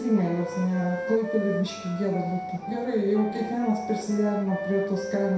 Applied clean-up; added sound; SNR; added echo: none; Wind instrument, woodwind instrument; 9 dB; reverberation time 0.7 s.